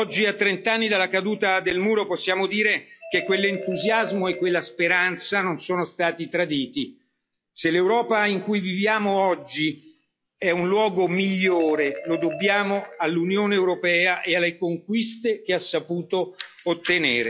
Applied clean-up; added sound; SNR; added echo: classical method log-MMSE.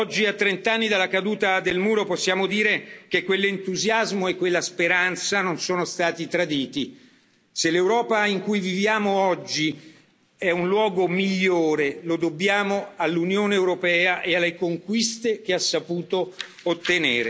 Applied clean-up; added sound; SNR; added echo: none; none; none; none.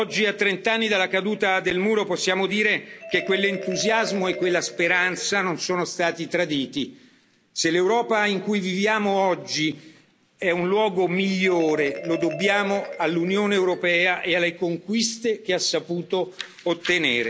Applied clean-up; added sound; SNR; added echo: none; Marimba, xylophone; 17 dB; none.